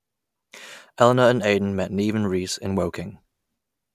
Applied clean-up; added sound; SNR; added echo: none; none; none; none.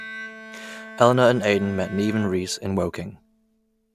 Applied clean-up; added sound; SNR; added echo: none; Bowed string instrument; 16 dB; none.